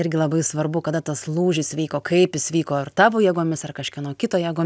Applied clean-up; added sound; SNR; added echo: none; none; none; none.